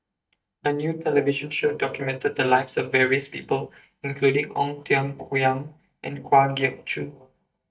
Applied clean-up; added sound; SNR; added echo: neural mask model DeepFilterNet 3.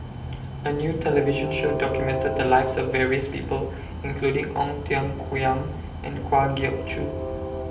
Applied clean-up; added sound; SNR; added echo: none; Train; 5 dB; reverberation time 0.6 s.